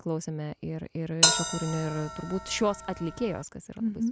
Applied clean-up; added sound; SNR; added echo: none; Bell; -2 dB; none.